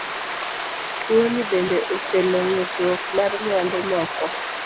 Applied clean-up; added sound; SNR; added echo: none; Stream; 4 dB; none.